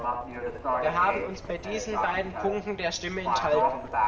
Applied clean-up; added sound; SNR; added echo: none; Livestock, farm animals, working animals; 0 dB; reverberation time 0.9 s.